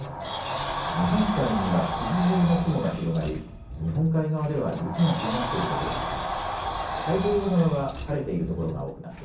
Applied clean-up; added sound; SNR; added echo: none; Sliding door; 5 dB; reverberation time 0.6 s.